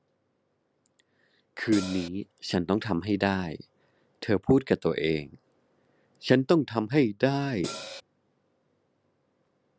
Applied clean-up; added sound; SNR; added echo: none; Cymbal; 8 dB; none.